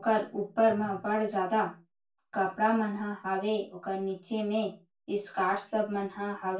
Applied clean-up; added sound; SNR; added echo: none; none; none; reverberation time 0.2 s.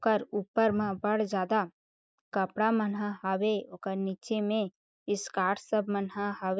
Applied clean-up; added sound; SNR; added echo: none; none; none; none.